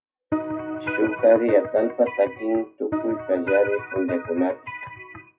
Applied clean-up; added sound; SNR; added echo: classical method WPE with log-MMSE.